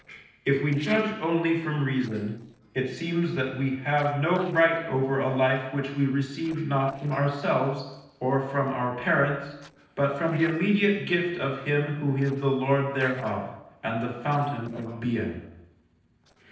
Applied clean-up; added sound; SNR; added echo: neural separator model SepFormer DNS4.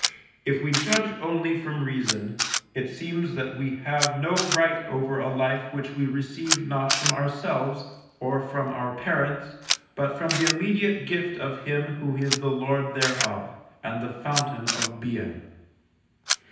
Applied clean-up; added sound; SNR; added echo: none; Camera; 5 dB; reverberation time 0.9 s.